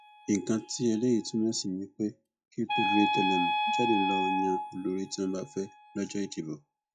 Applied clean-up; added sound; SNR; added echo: classical method log-MMSE.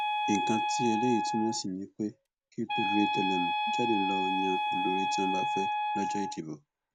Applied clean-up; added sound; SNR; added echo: none; Wind instrument, woodwind instrument; -2 dB; none.